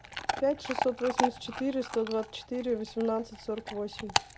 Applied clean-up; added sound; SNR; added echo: none; Chewing, mastication / Dog; 4 dB; none.